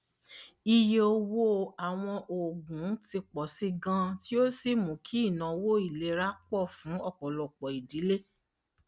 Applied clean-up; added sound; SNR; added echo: none; none; none; none.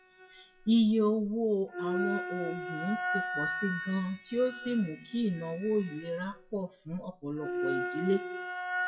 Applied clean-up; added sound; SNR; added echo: classical method WPE with log-MMSE.